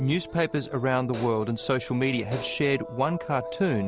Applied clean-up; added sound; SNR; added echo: none; Hi-hat; 18 dB; none.